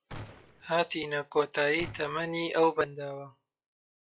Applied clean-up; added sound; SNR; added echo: classical method log-MMSE.